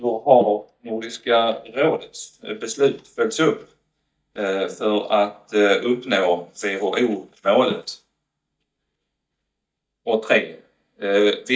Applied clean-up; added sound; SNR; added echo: neural mask model DeepFilterNet 3.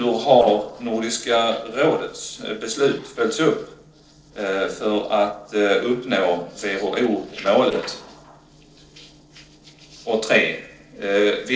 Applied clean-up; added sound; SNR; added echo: neural separator model SepFormer DNS4.